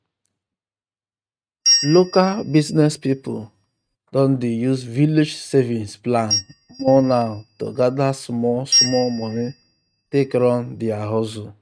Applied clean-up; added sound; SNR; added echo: neural mask model RNNoise.